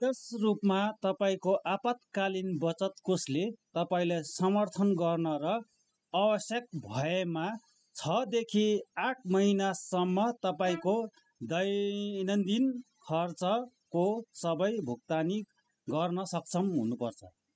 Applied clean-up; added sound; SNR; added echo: classical method spectral subtraction.